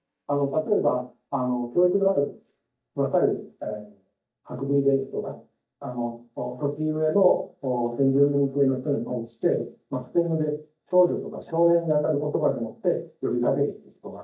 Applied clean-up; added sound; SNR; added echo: neural mask model DeepFilterNet 3.